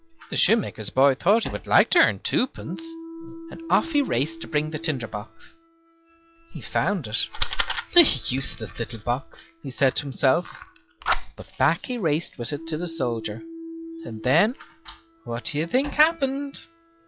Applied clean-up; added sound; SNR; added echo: classical method log-MMSE.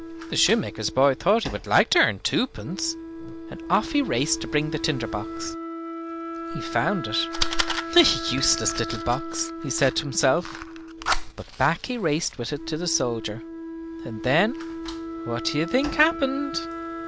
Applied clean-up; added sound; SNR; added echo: none; Wind instrument, woodwind instrument + Fire; 7 dB; none.